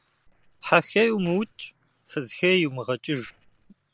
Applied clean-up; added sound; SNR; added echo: neural separator model SepFormer DNS4.